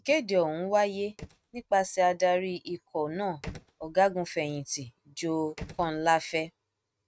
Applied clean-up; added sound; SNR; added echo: neural mask model RNNoise.